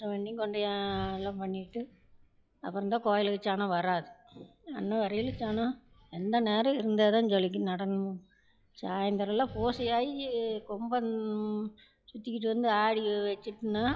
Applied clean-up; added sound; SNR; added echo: classical method log-MMSE.